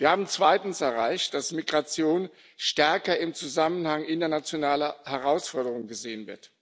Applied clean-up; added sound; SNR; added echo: none; none; none; none.